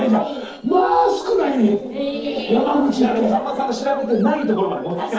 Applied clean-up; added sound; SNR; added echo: neural separator model SepFormer DNS4.